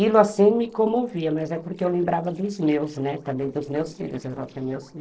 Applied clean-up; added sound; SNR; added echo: neural separator model SepFormer DNS4.